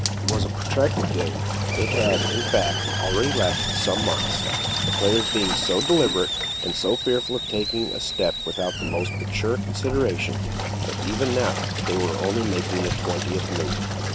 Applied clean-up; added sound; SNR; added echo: none; Engine + Hiss; 0 dB; none.